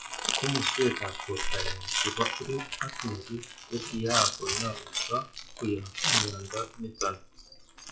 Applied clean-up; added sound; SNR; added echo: classical method WPE with log-MMSE.